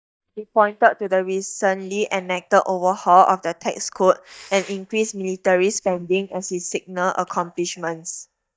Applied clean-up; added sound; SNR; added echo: neural mask model DeepFilterNet 3.